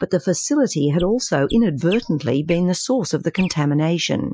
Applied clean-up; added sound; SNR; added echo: classical method Wiener filter.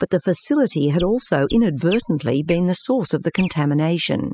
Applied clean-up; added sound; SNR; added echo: classical method spectral subtraction.